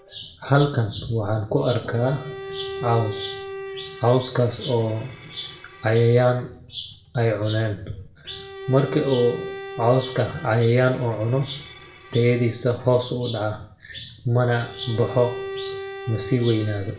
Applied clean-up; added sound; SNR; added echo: none; Bowed string instrument; 14 dB; reverberation time 0.5 s.